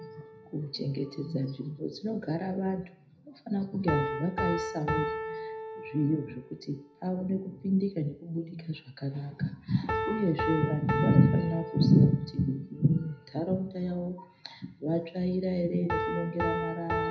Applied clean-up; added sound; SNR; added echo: none; Piano; 8 dB; reverberation time 0.4 s.